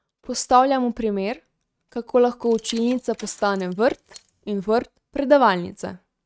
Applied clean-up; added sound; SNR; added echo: neural mask model RNNoise.